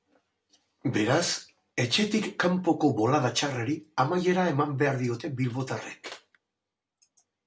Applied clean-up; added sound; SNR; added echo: none; none; none; none.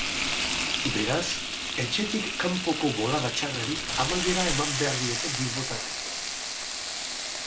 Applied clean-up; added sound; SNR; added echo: none; Frying (food); -1 dB; none.